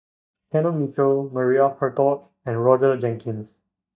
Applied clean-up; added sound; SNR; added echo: neural mask model DeepFilterNet 3.